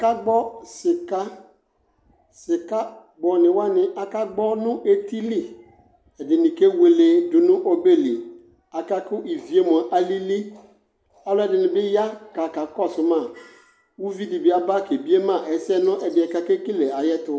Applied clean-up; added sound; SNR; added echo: none; none; none; none.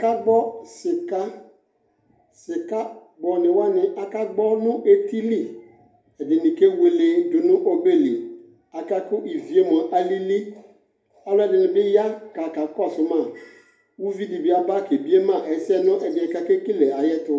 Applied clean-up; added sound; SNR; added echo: none; none; none; reverberation time 0.3 s.